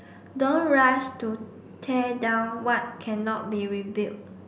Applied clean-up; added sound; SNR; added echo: none; none; none; none.